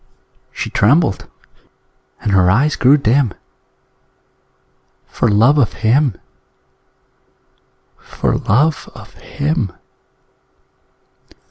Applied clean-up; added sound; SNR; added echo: none; none; none; none.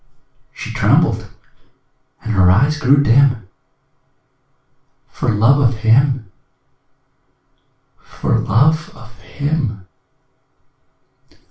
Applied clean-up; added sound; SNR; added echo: none; none; none; reverberation time 0.3 s.